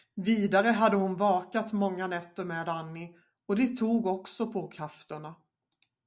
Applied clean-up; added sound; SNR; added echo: none; none; none; none.